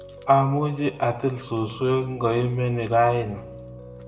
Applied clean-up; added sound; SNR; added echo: none; Piano; 17 dB; reverberation time 0.6 s.